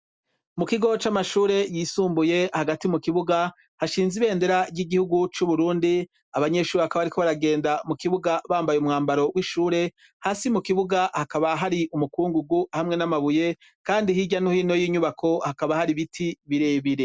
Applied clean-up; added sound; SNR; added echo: none; none; none; none.